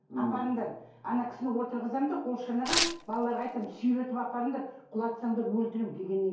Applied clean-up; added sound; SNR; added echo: none; Tearing; 2 dB; reverberation time 2.4 s.